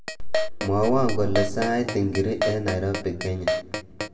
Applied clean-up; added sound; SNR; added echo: none; Keyboard (musical); 6 dB; reverberation time 1.5 s.